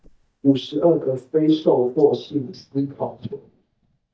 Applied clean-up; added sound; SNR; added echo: neural mask model DeepFilterNet 3.